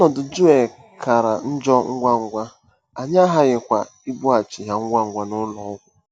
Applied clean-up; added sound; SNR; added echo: none; none; none; none.